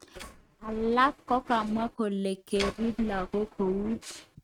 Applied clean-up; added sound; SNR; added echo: neural mask model RNNoise.